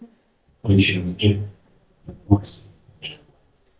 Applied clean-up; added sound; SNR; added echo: neural mask model DeepFilterNet 3.